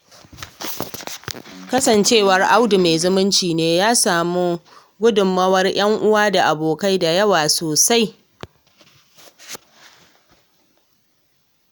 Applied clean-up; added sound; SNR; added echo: none; Electric guitar; 19 dB; none.